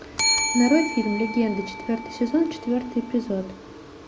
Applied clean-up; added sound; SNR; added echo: none; Bell; 5 dB; none.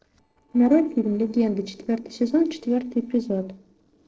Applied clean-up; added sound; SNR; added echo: neural separator model SepFormer DNS4.